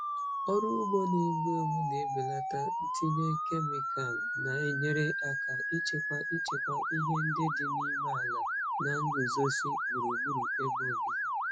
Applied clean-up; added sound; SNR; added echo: classical method Wiener filter.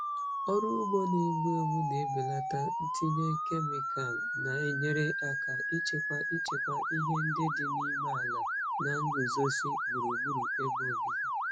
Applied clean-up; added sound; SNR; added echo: none; Motor vehicle (road) / Siren; -2 dB; none.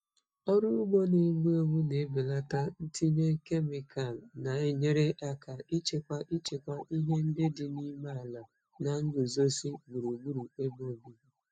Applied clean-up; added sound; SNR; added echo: neural mask model DeepFilterNet 3.